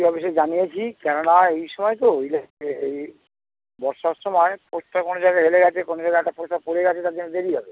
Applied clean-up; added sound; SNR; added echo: none; none; none; none.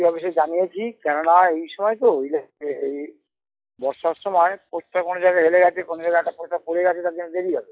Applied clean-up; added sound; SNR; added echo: classical method log-MMSE.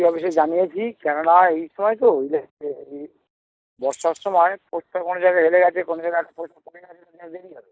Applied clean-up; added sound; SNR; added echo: neural mask model DeepFilterNet 3.